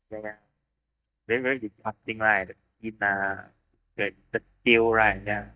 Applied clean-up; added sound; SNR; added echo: neural mask model DeepFilterNet 3.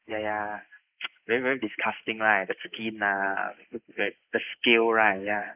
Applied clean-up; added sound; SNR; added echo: neural mask model Resemble Enhance denoiser.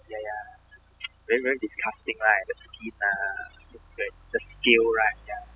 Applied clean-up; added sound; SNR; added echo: classical method spectral subtraction.